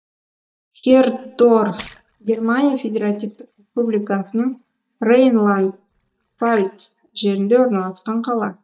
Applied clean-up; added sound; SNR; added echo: neural mask model DeepFilterNet 3.